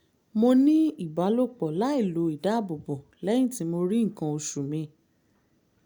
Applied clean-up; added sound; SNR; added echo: none; none; none; none.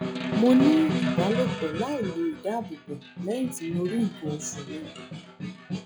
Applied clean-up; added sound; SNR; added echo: classical method log-MMSE.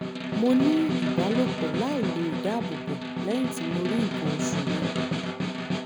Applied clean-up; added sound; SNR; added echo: none; Snare drum; 0 dB; none.